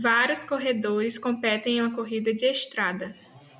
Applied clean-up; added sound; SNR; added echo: none; none; none; none.